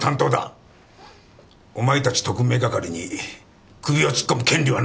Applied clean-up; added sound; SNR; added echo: none; none; none; none.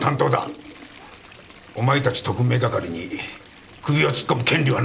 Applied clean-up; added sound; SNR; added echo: none; Toilet flush; 19 dB; none.